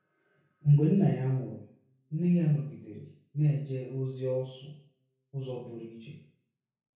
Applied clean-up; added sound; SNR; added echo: none; none; none; reverberation time 0.6 s.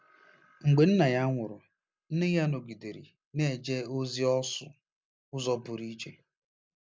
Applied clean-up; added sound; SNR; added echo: none; none; none; none.